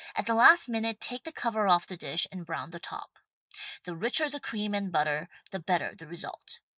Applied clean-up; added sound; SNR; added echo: neural mask model Resemble Enhance denoiser.